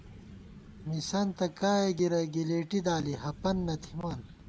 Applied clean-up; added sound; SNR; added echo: none; Thunder / Rain; 17 dB; none.